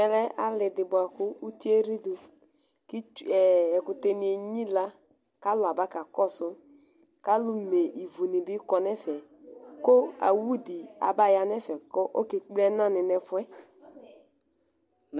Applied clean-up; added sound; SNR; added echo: none; none; none; none.